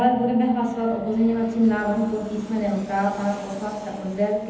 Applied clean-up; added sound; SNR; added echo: none; Aircraft; 20 dB; reverberation time 1.0 s.